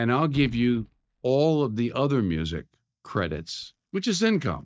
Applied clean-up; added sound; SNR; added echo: neural mask model DeepFilterNet 3.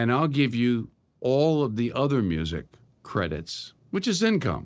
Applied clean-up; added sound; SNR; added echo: none; none; none; none.